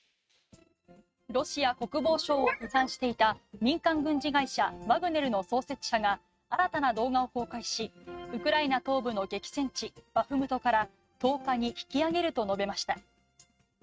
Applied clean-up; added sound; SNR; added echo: neural mask model RNNoise.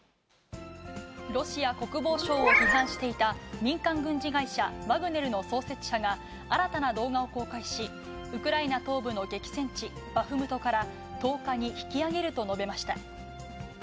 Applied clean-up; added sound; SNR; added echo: none; Meow; -3 dB; none.